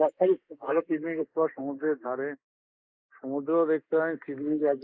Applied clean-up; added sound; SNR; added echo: neural mask model Resemble Enhance denoiser.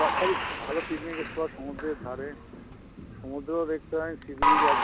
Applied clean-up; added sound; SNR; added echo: none; Applause / Crowd; -3 dB; none.